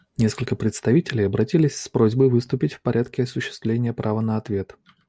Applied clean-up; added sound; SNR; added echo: none; none; none; none.